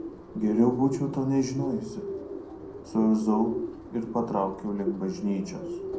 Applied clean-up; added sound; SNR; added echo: none; Bird; 8 dB; reverberation time 0.5 s.